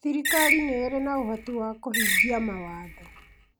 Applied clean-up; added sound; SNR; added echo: none; Screech; 0 dB; none.